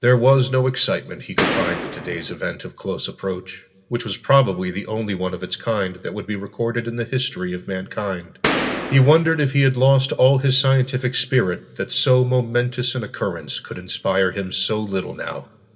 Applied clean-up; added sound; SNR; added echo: none; Boom; 3 dB; reverberation time 0.2 s.